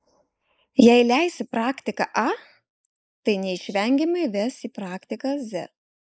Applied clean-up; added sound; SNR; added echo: neural mask model Resemble Enhance denoiser.